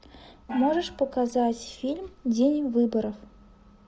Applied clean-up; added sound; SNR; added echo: none; Gong; 18 dB; none.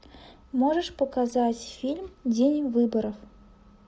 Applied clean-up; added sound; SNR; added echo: none; none; none; none.